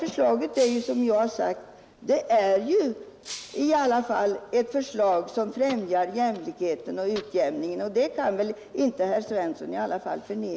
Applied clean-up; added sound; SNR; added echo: none; Shatter; 19 dB; none.